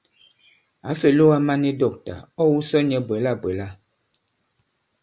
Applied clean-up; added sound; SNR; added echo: none; none; none; none.